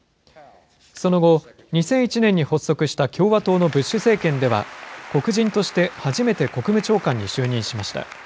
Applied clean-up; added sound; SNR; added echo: none; none; none; none.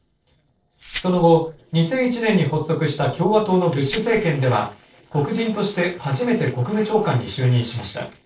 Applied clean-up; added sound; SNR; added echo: neural separator model SepFormer DNS4.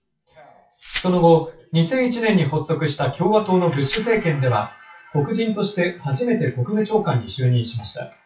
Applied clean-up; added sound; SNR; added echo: classical method WPE with log-MMSE.